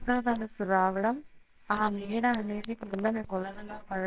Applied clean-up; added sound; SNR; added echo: neural separator model SepFormer WHAMR!.